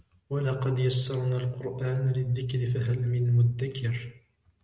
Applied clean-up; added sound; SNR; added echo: none; none; none; none.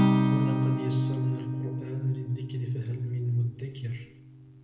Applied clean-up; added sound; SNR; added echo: none; Acoustic guitar; -3 dB; reverberation time 0.7 s.